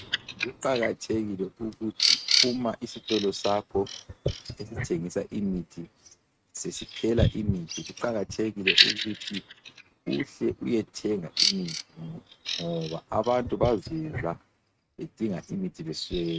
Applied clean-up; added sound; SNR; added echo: neural mask model RNNoise.